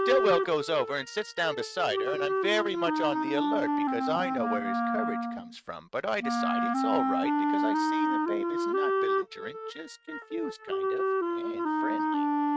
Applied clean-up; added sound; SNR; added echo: neural mask model RNNoise.